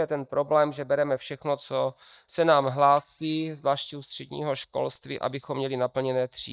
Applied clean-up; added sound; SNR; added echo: neural mask model DeepFilterNet 3.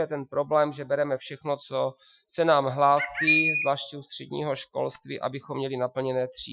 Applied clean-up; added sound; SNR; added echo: classical method Wiener filter.